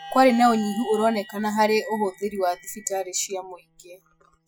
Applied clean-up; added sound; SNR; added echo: classical method Wiener filter.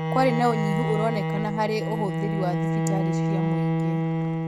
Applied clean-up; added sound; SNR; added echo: neural mask model RNNoise.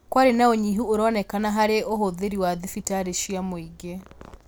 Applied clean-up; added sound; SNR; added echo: none; none; none; none.